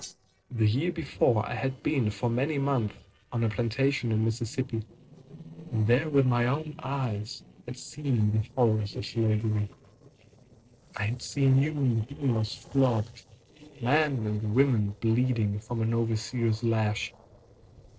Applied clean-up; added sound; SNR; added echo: neural separator model SepFormer DNS4.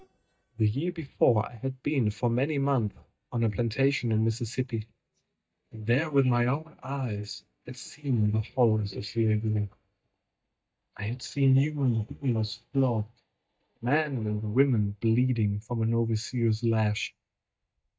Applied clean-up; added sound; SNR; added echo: neural mask model DeepFilterNet 3.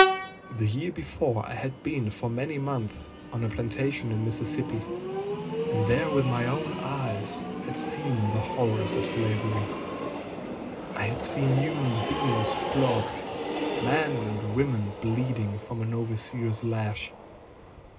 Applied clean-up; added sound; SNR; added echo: none; Train; 3 dB; reverberation time 0.2 s.